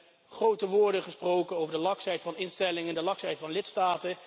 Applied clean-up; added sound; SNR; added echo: none; none; none; none.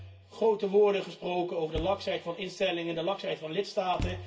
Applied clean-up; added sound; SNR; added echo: none; Thump, thud; 14 dB; reverberation time 0.2 s.